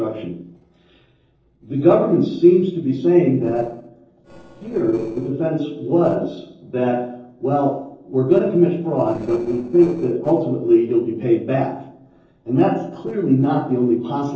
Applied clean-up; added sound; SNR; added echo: neural separator model SepFormer DNS4.